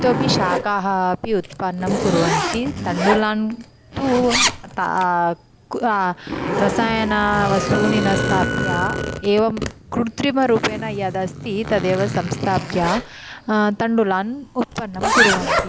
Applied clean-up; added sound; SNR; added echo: none; Zipper (clothing) + Wind instrument, woodwind instrument; 3 dB; none.